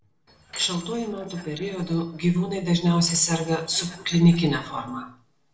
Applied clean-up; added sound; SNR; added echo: neural separator model SepFormer DNS4.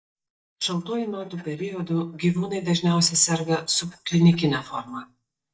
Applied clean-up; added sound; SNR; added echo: neural mask model DeepFilterNet 3.